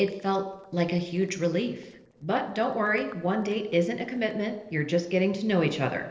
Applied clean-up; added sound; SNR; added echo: neural separator model SepFormer DNS4.